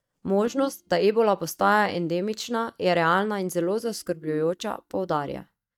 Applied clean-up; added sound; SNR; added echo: neural mask model DeepFilterNet 3.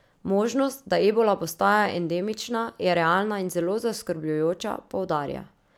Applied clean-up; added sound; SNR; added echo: none; none; none; none.